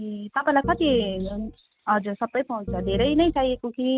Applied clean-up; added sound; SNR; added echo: neural mask model RNNoise.